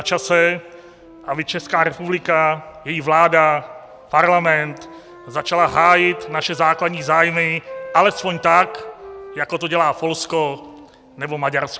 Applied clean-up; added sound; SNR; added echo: none; Wind instrument, woodwind instrument; 20 dB; none.